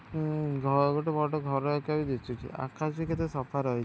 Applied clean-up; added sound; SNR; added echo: none; none; none; none.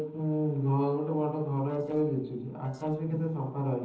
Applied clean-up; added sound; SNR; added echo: neural separator model SepFormer DNS4.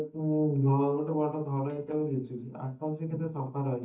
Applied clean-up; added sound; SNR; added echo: neural mask model DeepFilterNet 3.